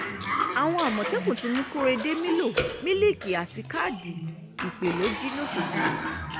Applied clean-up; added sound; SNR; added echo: none; Cough; 4 dB; none.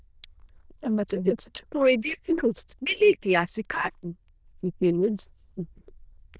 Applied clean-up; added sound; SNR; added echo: neural diffusion model UNIVERSE++.